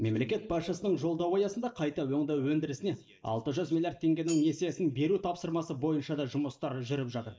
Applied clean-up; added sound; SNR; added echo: neural mask model DeepFilterNet 3.